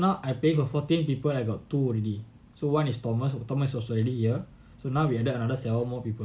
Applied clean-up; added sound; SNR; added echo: none; none; none; none.